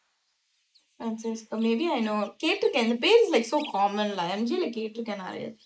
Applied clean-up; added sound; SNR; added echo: neural mask model Resemble Enhance denoiser.